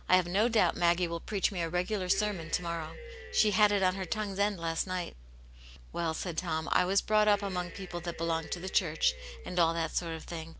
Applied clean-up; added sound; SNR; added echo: none; Cheering; 17 dB; none.